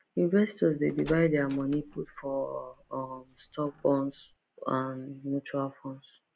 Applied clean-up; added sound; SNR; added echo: none; Door; 6 dB; none.